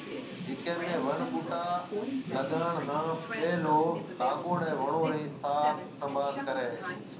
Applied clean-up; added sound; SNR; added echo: none; Subway, metro, underground; 7 dB; reverberation time 0.6 s.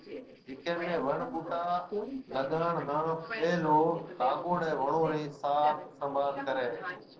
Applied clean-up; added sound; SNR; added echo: neural separator model SepFormer DNS4.